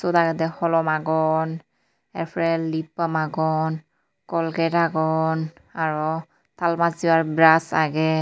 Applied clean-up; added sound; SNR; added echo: none; none; none; none.